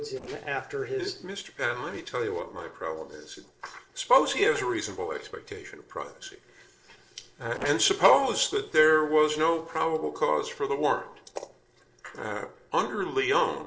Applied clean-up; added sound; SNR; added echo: neural separator model SepFormer DNS4.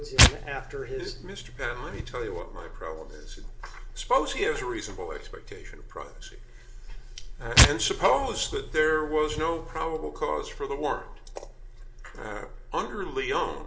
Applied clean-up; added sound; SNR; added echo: none; Tearing; -4 dB; reverberation time 0.4 s.